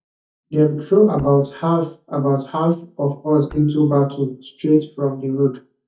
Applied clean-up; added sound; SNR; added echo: neural mask model DeepFilterNet 3.